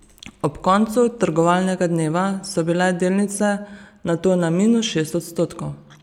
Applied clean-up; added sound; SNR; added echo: none; none; none; none.